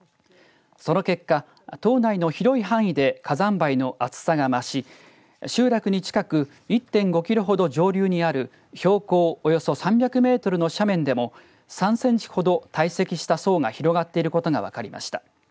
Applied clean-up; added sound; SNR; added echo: none; none; none; none.